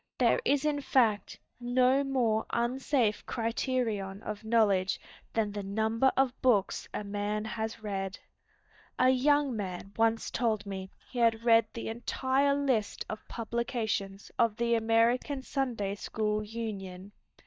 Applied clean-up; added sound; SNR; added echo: neural mask model DeepFilterNet 3.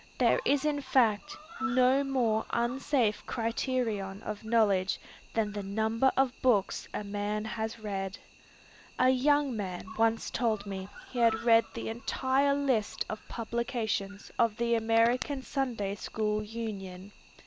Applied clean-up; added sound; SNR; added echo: none; Cricket; 20 dB; none.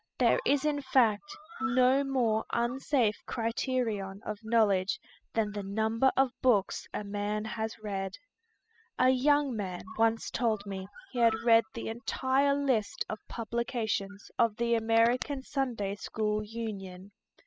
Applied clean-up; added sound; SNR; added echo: classical method spectral subtraction.